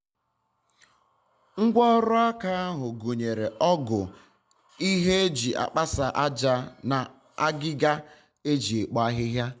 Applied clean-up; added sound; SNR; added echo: none; none; none; none.